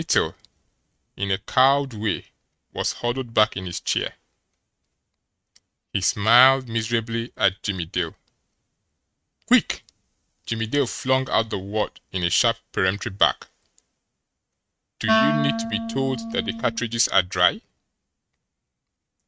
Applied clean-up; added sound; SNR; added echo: neural mask model RNNoise.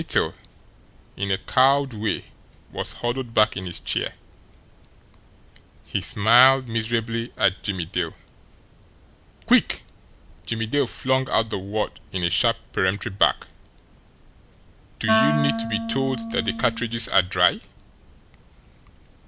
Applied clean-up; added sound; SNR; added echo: none; Wind instrument, woodwind instrument; 1 dB; none.